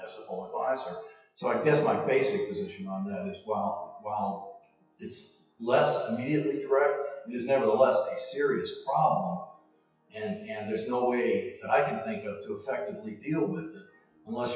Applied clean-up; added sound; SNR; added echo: classical method WPE with log-MMSE.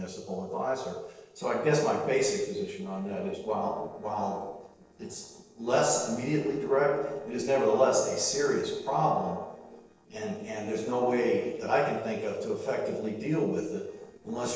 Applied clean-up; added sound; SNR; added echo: neural separator model SepFormer DNS4.